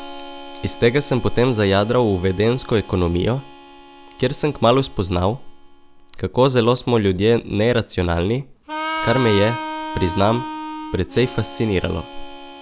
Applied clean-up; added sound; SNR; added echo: none; Harmonica; 13 dB; none.